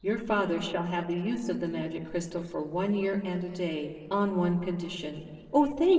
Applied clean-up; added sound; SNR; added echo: neural separator model SepFormer DNS4.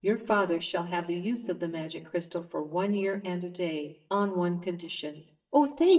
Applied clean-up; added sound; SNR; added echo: neural mask model DeepFilterNet 3.